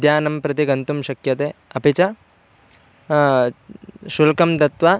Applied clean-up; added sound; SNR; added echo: none; none; none; none.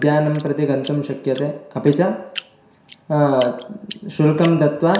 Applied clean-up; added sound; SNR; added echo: none; Drip; 19 dB; reverberation time 0.7 s.